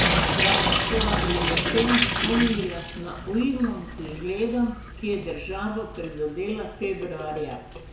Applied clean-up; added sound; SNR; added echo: none; Drip / Sink (filling or washing); -2 dB; reverberation time 0.8 s.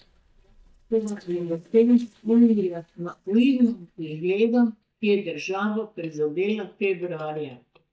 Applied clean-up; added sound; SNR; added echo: neural mask model DeepFilterNet 3.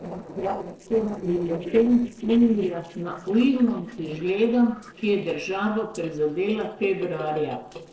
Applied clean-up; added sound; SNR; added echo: neural separator model SepFormer DNS4.